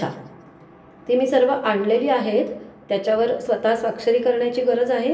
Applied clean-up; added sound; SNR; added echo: none; none; none; reverberation time 0.7 s.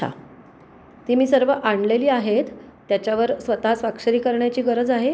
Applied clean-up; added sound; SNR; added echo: none; none; none; none.